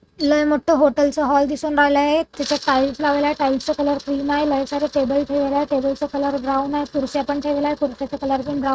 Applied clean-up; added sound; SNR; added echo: neural mask model RNNoise.